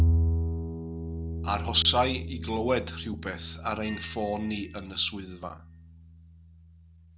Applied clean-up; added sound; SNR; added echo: none; Bell + Bowed string instrument; -1 dB; none.